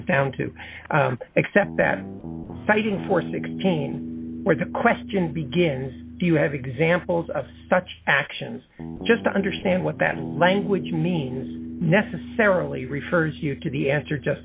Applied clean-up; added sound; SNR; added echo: none; Guitar; 11 dB; none.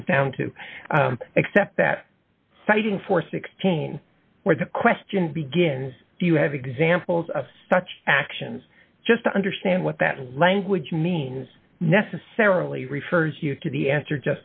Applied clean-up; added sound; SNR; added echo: none; none; none; none.